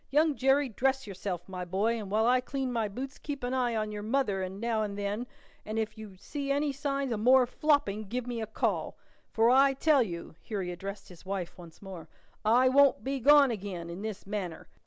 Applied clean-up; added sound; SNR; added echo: none; none; none; none.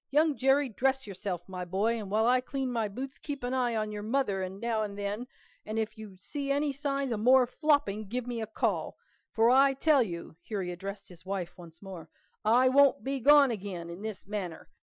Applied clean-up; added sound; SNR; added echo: classical method Wiener filter.